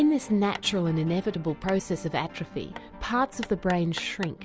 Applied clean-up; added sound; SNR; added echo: none; Hammer; 18 dB; none.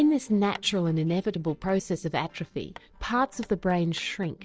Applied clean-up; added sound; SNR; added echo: neural separator model SepFormer DNS4.